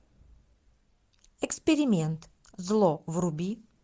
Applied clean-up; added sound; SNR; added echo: none; none; none; none.